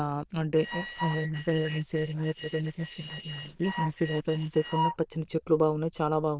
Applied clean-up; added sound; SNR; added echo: neural diffusion model UNIVERSE++.